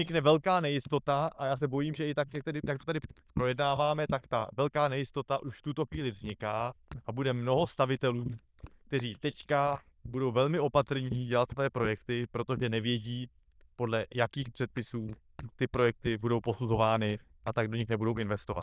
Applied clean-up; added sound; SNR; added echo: neural diffusion model UNIVERSE++.